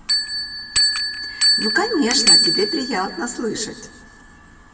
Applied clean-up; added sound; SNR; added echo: none; Bell; -4 dB; reverberation time 1.4 s.